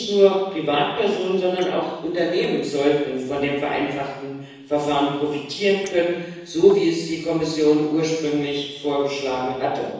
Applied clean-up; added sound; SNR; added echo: neural separator model SepFormer DNS4.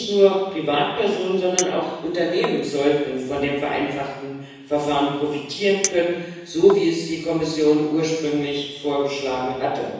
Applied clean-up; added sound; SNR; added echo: none; Chink, clink; 13 dB; reverberation time 1.1 s.